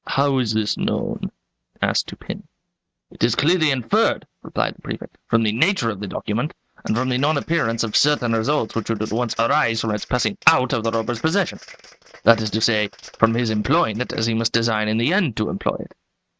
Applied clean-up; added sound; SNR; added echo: neural mask model RNNoise.